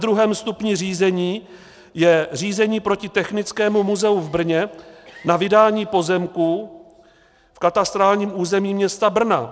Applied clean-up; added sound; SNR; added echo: none; none; none; none.